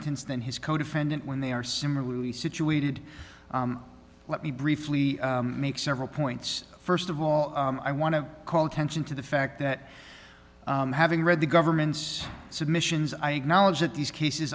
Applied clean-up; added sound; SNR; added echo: none; none; none; none.